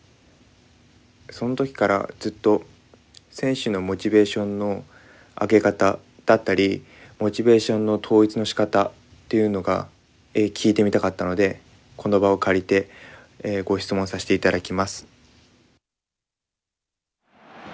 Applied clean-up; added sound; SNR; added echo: none; none; none; none.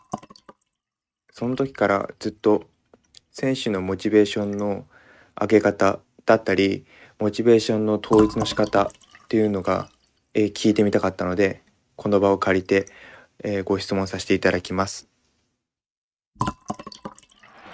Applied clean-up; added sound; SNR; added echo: neural mask model RNNoise.